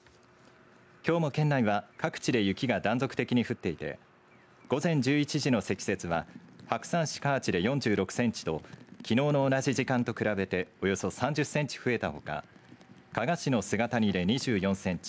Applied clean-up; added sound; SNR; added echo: none; none; none; none.